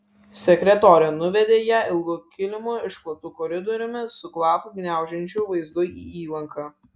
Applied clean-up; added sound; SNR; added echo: none; none; none; none.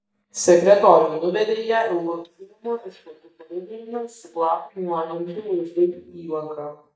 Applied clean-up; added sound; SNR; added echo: neural mask model DeepFilterNet 3.